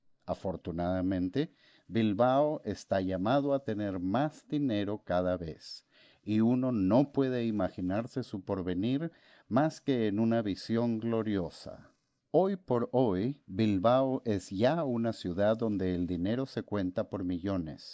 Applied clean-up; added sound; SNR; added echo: neural mask model Resemble Enhance denoiser.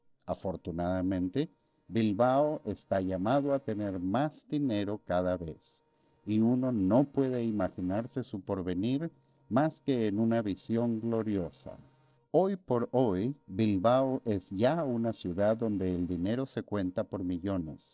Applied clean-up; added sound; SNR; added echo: neural separator model SepFormer DNS4.